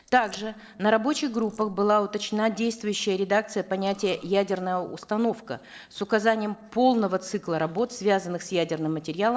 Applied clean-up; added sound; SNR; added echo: neural separator model SepFormer DNS4.